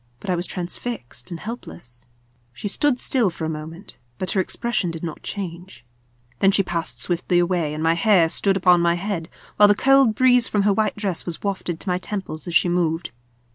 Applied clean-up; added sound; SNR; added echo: none; none; none; none.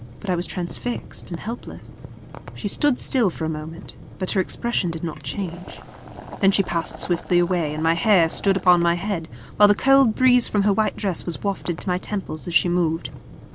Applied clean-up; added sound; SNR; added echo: none; Boiling; 14 dB; none.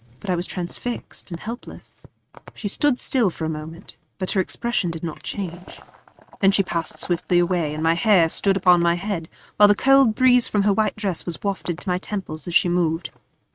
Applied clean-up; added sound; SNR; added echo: neural mask model RNNoise.